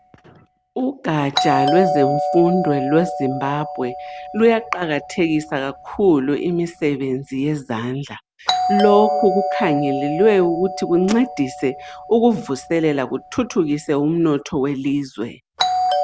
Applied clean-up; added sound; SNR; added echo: none; Doorbell; 6 dB; none.